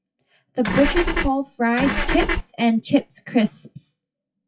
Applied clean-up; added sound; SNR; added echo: classical method WPE with log-MMSE.